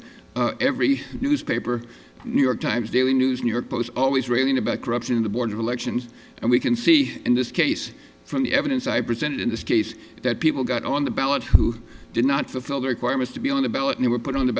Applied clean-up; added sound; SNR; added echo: none; none; none; none.